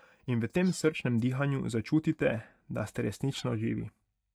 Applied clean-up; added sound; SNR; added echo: neural mask model DeepFilterNet 3.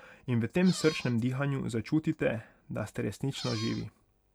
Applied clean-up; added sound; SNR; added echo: none; Squeak; 12 dB; none.